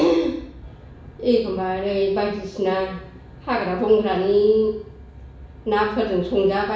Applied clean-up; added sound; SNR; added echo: none; Aircraft; 20 dB; reverberation time 0.7 s.